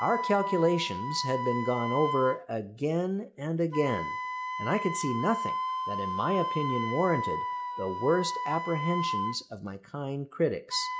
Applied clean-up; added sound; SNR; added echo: none; Wind instrument, woodwind instrument; 4 dB; none.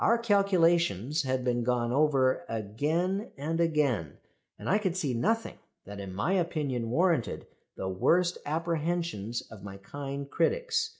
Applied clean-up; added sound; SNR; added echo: none; none; none; none.